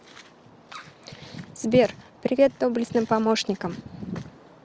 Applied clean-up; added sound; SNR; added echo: none; none; none; none.